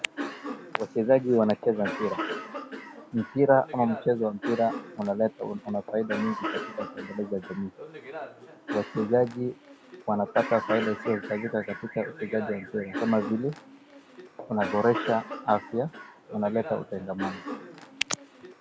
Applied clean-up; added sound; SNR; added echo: none; Cough; 10 dB; none.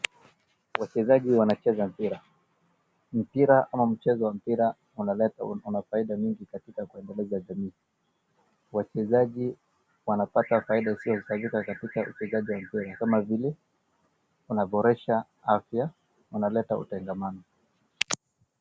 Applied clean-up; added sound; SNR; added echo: none; none; none; none.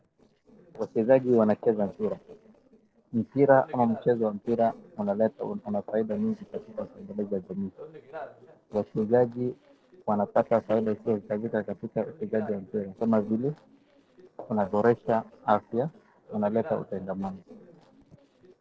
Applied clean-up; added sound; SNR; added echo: neural separator model SepFormer DNS4.